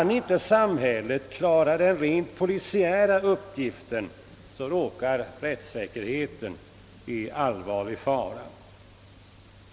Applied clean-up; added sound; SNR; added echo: none; none; none; none.